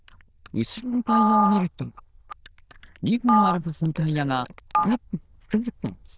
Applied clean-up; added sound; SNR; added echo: neural diffusion model UNIVERSE++.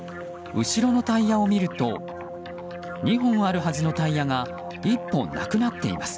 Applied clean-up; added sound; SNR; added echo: none; none; none; none.